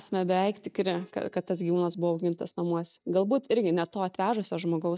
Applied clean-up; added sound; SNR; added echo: neural mask model DeepFilterNet 3.